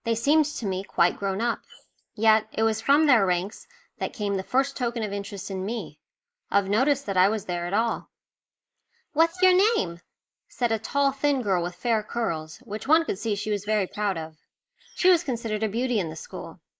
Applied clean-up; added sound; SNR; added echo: neural mask model Resemble Enhance denoiser.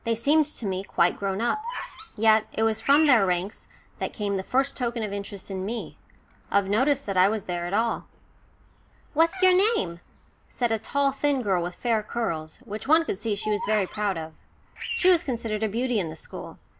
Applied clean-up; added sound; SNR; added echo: none; Bird vocalization, bird call, bird song; 15 dB; none.